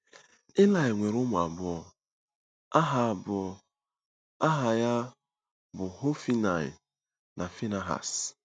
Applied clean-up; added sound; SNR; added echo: none; none; none; none.